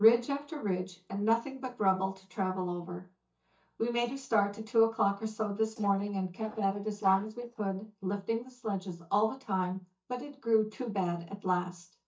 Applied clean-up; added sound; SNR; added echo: neural mask model DeepFilterNet 3.